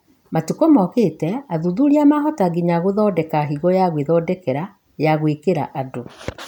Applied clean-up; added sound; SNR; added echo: none; none; none; none.